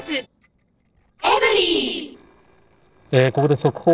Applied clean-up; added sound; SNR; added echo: neural separator model SepFormer DNS4.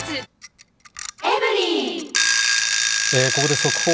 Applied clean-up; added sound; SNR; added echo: none; Alarm / Clock; -1 dB; none.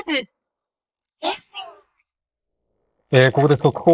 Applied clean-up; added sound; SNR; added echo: neural mask model Resemble Enhance denoiser.